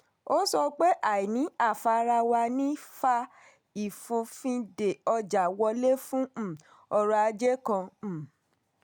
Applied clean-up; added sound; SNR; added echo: none; none; none; none.